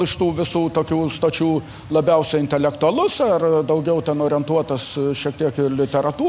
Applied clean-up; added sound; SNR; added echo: none; none; none; none.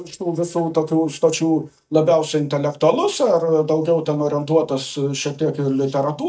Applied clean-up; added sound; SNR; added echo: neural mask model DeepFilterNet 3.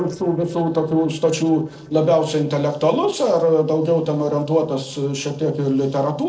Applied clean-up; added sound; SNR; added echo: neural separator model SepFormer DNS4.